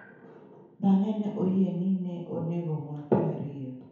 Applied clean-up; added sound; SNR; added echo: none; none; none; reverberation time 0.9 s.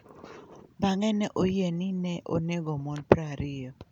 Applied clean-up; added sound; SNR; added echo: none; none; none; none.